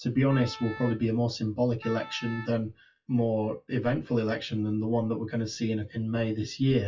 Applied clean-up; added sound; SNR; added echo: classical method WPE with log-MMSE.